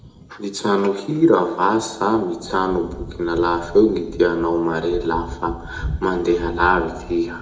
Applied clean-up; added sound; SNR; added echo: none; Thunder; 14 dB; reverberation time 0.5 s.